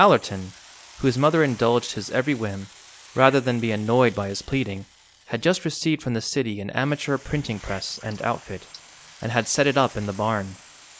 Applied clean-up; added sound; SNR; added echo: neural mask model Resemble Enhance denoiser.